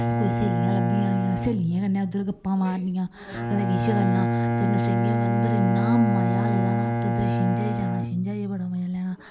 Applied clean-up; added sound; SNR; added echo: none; Bowed string instrument; -1 dB; none.